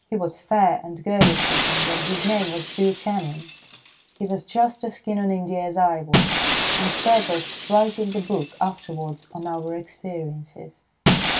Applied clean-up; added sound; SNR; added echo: none; Shatter; 0 dB; reverberation time 0.2 s.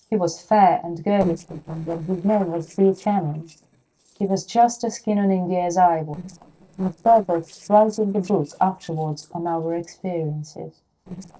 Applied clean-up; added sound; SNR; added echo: neural separator model SepFormer DNS4.